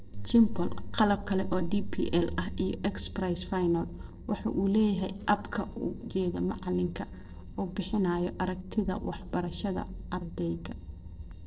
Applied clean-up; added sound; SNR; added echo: neural separator model SepFormer DNS4.